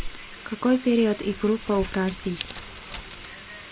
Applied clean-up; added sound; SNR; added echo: none; Crumpling, crinkling; 13 dB; none.